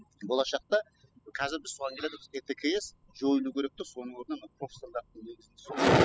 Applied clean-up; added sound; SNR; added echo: classical method spectral subtraction.